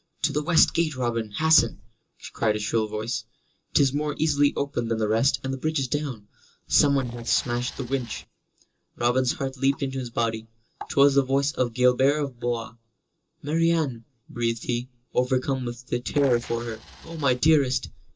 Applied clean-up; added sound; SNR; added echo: neural separator model SepFormer DNS4.